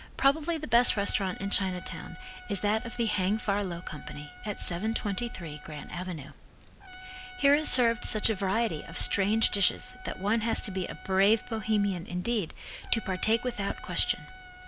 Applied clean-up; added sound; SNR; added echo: none; Trumpet; 19 dB; none.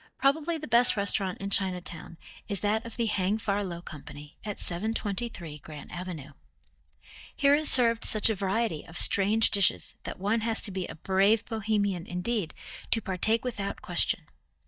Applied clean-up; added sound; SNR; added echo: neural mask model DeepFilterNet 3.